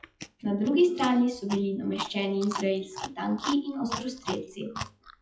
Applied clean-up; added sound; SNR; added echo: classical method WPE with log-MMSE.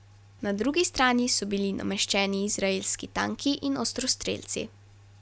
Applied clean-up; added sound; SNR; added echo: none; none; none; none.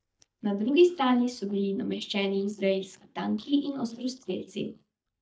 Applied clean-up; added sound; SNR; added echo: neural mask model DeepFilterNet 3.